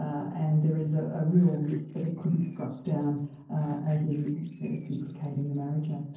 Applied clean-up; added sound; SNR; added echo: neural separator model SepFormer DNS4.